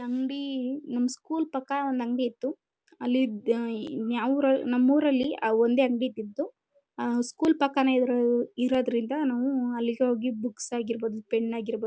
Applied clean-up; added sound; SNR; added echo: none; none; none; none.